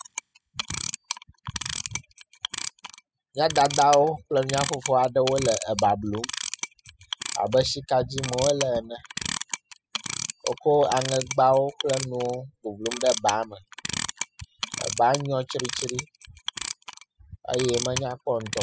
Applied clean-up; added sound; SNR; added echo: classical method spectral subtraction.